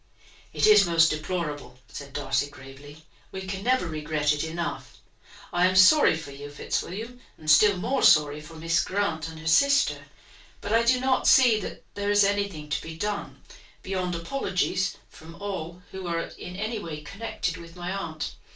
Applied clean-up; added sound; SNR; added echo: none; none; none; reverberation time 0.2 s.